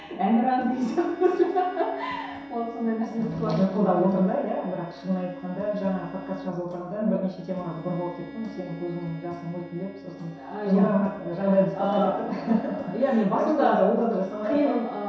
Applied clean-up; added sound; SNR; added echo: none; Bowed string instrument; 18 dB; reverberation time 0.7 s.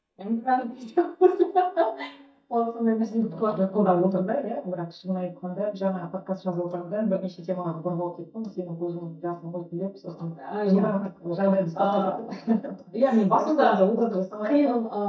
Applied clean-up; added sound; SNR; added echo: neural mask model DeepFilterNet 3.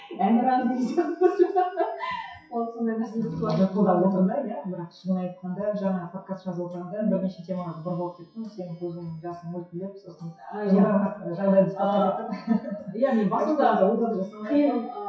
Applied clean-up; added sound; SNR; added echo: classical method WPE with log-MMSE.